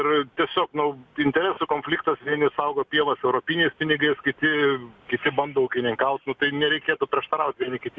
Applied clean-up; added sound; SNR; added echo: none; none; none; none.